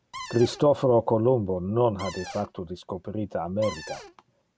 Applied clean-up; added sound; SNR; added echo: none; Cupboard open or close; 13 dB; none.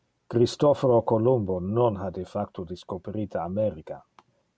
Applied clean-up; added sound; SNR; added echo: none; none; none; none.